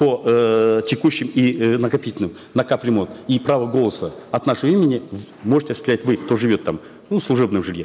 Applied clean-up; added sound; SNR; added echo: none; none; none; none.